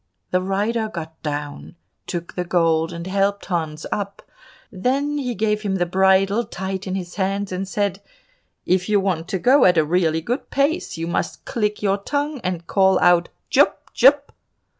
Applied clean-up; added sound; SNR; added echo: none; none; none; none.